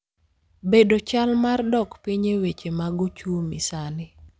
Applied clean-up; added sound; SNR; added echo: none; none; none; none.